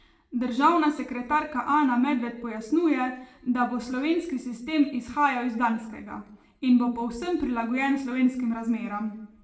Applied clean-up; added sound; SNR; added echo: none; none; none; reverberation time 0.6 s.